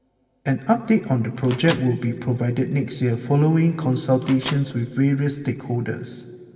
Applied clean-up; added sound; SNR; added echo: none; Microwave oven; 18 dB; reverberation time 1.9 s.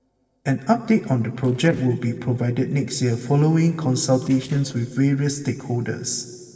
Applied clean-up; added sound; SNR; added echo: neural separator model SepFormer DNS4.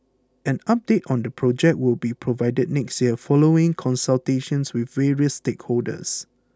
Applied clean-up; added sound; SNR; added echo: none; none; none; none.